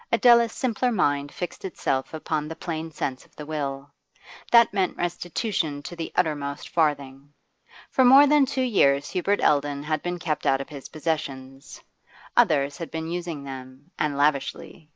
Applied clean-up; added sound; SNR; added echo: neural mask model Resemble Enhance denoiser.